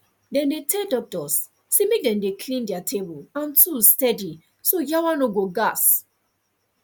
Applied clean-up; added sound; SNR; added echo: none; none; none; none.